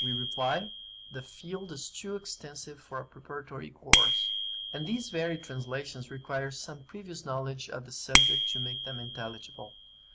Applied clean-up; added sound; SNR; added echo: none; Bicycle bell; -4 dB; none.